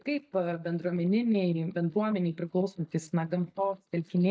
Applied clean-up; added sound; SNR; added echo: neural mask model DeepFilterNet 3.